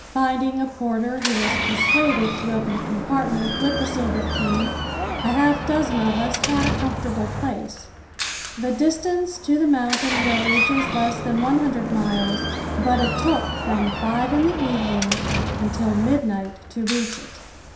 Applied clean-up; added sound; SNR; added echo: none; Door; 3 dB; reverberation time 0.7 s.